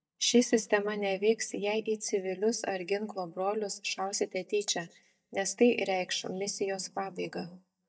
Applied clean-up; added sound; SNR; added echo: neural mask model DeepFilterNet 3.